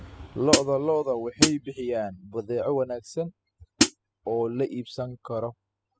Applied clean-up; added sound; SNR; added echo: classical method spectral subtraction.